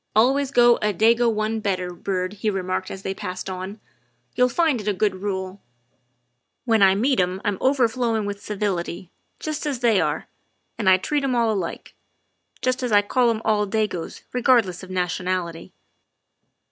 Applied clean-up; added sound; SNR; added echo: none; none; none; none.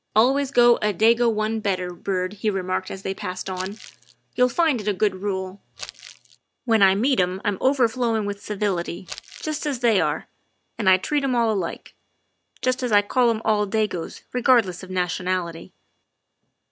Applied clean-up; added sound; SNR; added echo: none; Crumpling, crinkling; 16 dB; none.